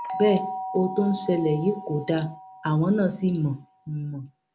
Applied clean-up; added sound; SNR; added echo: none; Doorbell; 12 dB; none.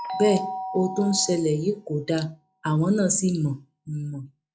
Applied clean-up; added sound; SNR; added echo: classical method log-MMSE.